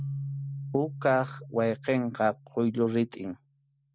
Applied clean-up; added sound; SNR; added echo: none; Keyboard (musical); 11 dB; none.